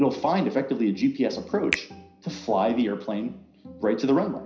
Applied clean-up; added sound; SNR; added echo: none; Finger snapping; 13 dB; reverberation time 0.5 s.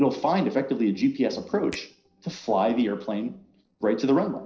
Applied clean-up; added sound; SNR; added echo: neural separator model SepFormer DNS4.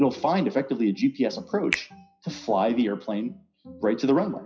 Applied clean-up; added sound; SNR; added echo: classical method WPE with log-MMSE.